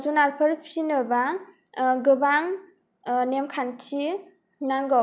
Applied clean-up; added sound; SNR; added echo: none; none; none; none.